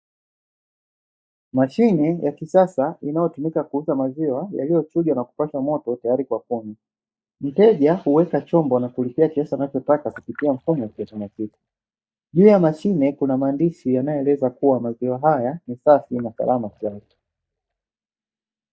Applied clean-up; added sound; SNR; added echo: neural mask model DeepFilterNet 3.